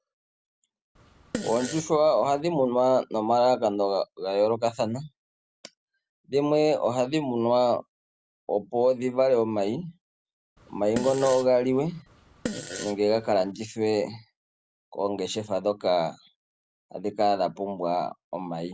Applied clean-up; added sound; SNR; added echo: none; Fart; 12 dB; none.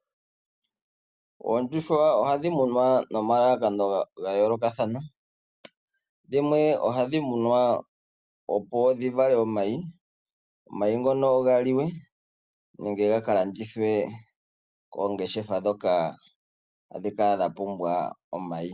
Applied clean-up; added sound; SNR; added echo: none; none; none; none.